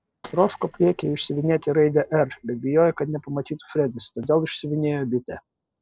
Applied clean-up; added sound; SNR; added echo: neural separator model SepFormer DNS4.